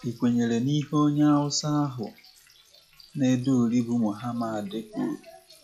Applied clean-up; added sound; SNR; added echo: classical method log-MMSE.